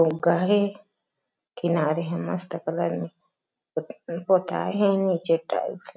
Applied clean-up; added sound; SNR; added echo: none; none; none; none.